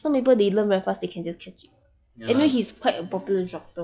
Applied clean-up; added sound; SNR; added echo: classical method log-MMSE.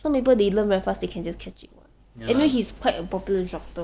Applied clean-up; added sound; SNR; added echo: none; none; none; none.